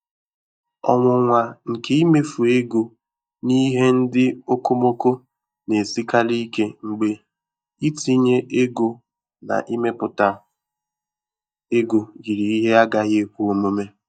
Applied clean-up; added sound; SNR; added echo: neural mask model DeepFilterNet 3.